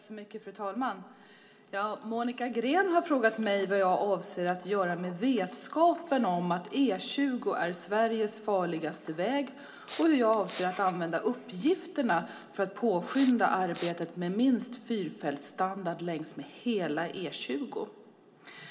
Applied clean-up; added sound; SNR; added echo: none; Respiratory sounds; 9 dB; reverberation time 2.1 s.